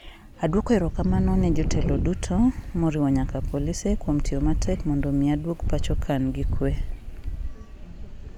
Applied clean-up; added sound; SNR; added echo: none; Wind; 1 dB; none.